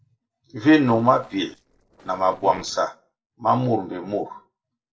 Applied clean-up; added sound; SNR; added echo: neural separator model SepFormer DNS4.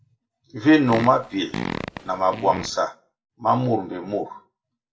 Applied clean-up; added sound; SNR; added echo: none; Fart; 9 dB; reverberation time 0.2 s.